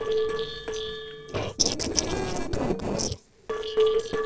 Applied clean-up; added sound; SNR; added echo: neural separator model SepFormer DNS4.